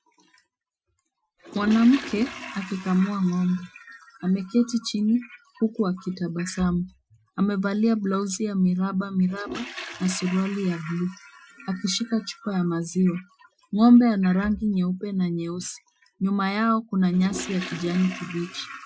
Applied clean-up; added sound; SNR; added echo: classical method Wiener filter.